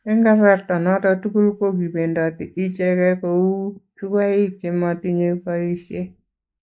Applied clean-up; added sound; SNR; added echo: neural mask model Resemble Enhance denoiser.